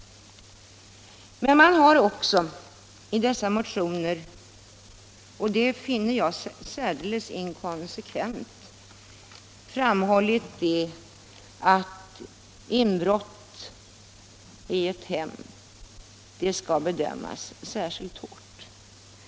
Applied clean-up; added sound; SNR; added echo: none; none; none; none.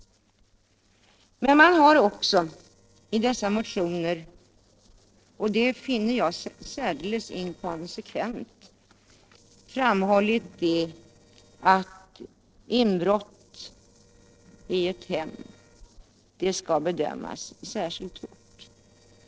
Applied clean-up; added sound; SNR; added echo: neural separator model SepFormer DNS4.